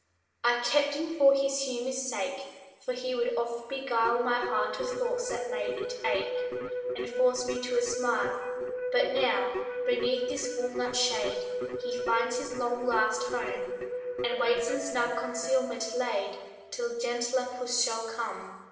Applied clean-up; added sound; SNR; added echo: neural separator model SepFormer DNS4.